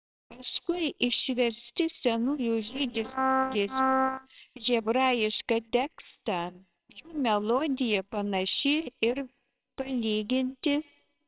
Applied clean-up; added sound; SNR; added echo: neural separator model SepFormer WHAMR!.